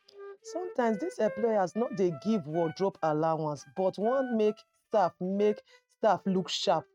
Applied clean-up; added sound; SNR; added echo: neural mask model RNNoise.